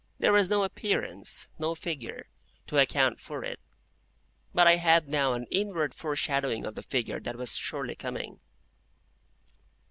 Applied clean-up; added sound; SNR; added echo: none; none; none; none.